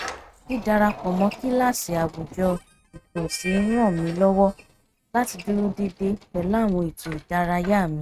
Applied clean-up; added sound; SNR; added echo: neural mask model RNNoise.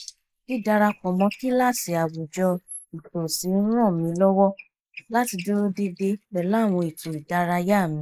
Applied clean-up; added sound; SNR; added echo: neural mask model Resemble Enhance denoiser.